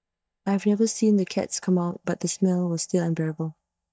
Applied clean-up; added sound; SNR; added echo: neural mask model DeepFilterNet 3.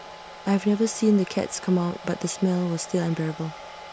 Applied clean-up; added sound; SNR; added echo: none; Domestic sounds, home sounds; 16 dB; none.